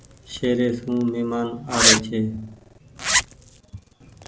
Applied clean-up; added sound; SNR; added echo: none; Zipper (clothing); 0 dB; none.